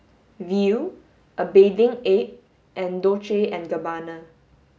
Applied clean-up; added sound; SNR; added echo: none; none; none; none.